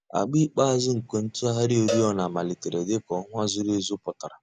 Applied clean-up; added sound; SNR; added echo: none; Cowbell; 10 dB; none.